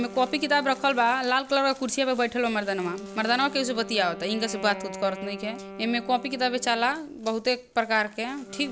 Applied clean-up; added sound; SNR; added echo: none; Wind instrument, woodwind instrument; 15 dB; none.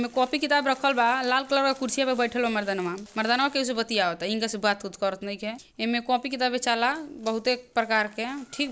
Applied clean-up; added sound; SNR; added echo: none; none; none; none.